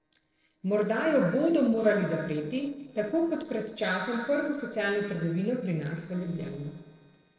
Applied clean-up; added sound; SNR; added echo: neural separator model SepFormer DNS4.